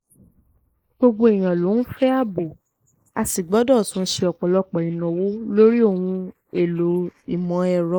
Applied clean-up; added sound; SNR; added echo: neural mask model Resemble Enhance denoiser.